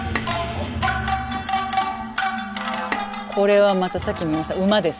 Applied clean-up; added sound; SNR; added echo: none; Bowed string instrument; 14 dB; none.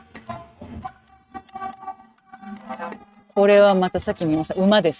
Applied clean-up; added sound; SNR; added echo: neural mask model RNNoise.